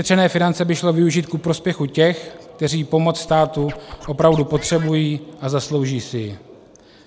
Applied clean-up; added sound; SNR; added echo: none; Scratching (performance technique); 17 dB; none.